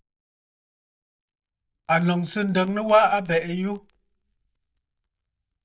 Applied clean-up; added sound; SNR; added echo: neural mask model DeepFilterNet 3.